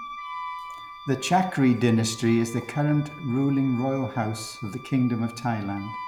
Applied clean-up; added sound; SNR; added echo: none; Wind instrument, woodwind instrument + Wind instrument, woodwind instrument; 15 dB; none.